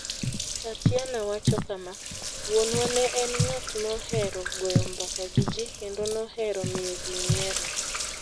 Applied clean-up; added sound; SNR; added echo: none; Sink (filling or washing) + Walk, footsteps; -2 dB; none.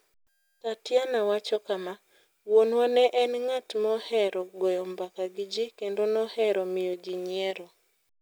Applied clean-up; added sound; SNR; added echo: none; none; none; none.